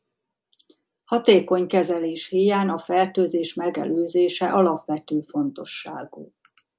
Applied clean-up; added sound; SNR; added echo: none; none; none; none.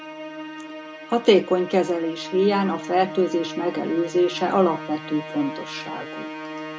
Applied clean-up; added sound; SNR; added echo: none; Musical instrument; 12 dB; none.